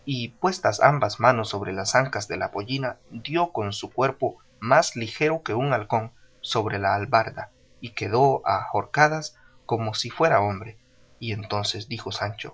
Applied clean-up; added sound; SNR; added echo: none; none; none; none.